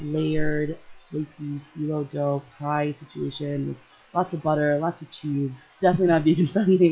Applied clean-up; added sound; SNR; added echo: classical method log-MMSE.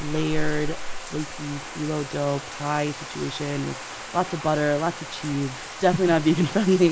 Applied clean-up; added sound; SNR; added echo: none; Bathtub (filling or washing); 7 dB; none.